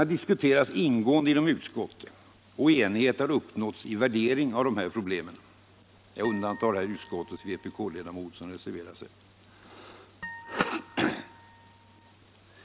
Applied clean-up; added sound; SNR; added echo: none; Harp; 18 dB; none.